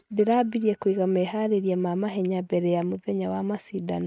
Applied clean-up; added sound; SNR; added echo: neural mask model RNNoise.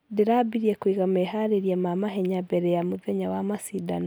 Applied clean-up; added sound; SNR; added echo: none; none; none; none.